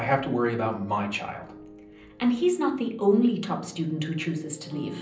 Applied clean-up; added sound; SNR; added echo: none; none; none; reverberation time 0.6 s.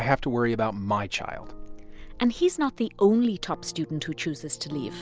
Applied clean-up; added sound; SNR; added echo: none; none; none; none.